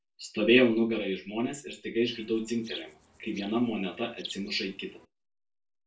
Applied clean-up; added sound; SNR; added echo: neural separator model SepFormer DNS4.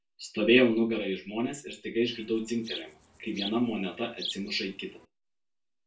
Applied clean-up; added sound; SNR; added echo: none; Insect; 14 dB; reverberation time 0.2 s.